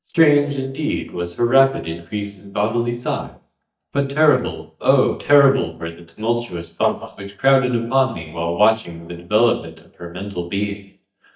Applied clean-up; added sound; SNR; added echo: neural mask model DeepFilterNet 3.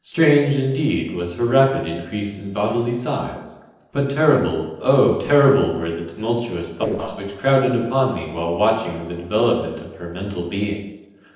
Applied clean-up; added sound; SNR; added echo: neural separator model SepFormer DNS4.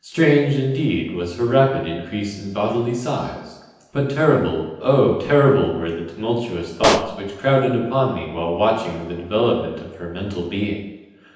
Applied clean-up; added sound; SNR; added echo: none; Explosion; 6 dB; reverberation time 0.9 s.